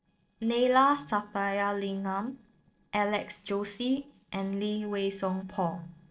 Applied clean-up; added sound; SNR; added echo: neural separator model SepFormer DNS4.